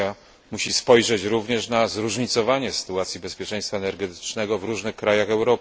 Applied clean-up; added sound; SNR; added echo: none; none; none; none.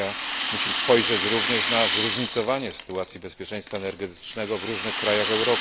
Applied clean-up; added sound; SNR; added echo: none; Rattle; -3 dB; none.